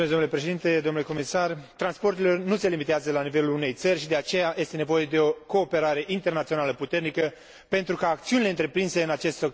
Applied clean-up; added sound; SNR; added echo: none; none; none; none.